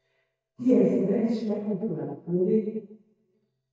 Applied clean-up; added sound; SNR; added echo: neural mask model DeepFilterNet 3.